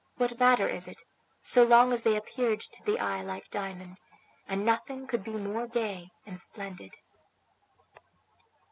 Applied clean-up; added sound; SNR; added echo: none; none; none; none.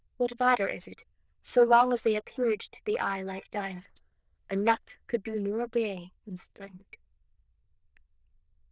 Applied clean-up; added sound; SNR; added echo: neural diffusion model UNIVERSE++.